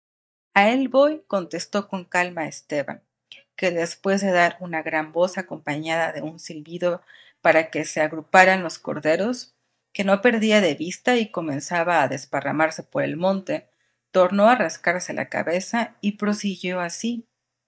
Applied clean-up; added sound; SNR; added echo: neural mask model DeepFilterNet 3.